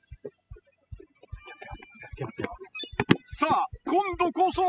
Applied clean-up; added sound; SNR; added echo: classical method spectral subtraction.